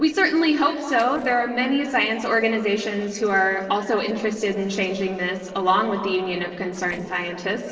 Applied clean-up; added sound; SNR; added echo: neural separator model SepFormer DNS4.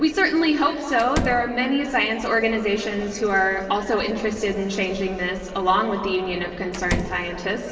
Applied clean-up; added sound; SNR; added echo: none; Slam; 7 dB; reverberation time 2.0 s.